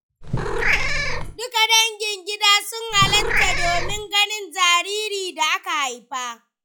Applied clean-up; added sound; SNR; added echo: classical method log-MMSE.